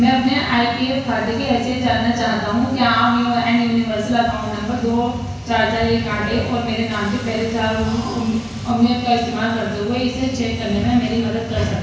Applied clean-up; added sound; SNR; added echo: none; Engine / Car; 19 dB; reverberation time 1.1 s.